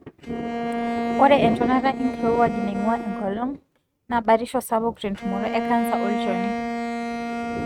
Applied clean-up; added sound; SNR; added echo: neural mask model RNNoise.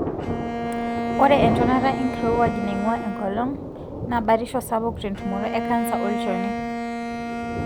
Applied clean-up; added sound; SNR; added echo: none; Thunder + Bowed string instrument; 2 dB; none.